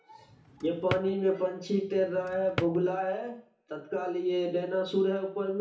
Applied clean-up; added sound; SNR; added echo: none; Drawer open or close; 11 dB; reverberation time 0.8 s.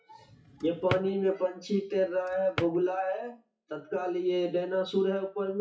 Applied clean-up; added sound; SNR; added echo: classical method WPE with log-MMSE.